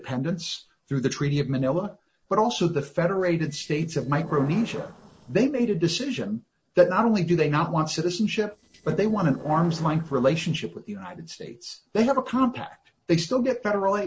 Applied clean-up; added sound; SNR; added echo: neural separator model SepFormer DNS4.